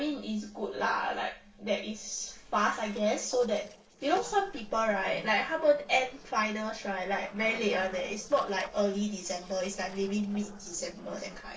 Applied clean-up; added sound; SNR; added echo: neural separator model SepFormer DNS4.